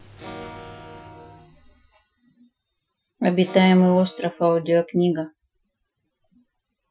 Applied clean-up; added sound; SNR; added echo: classical method Wiener filter.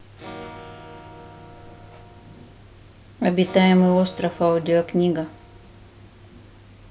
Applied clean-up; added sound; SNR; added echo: none; Acoustic guitar / Strum; 19 dB; none.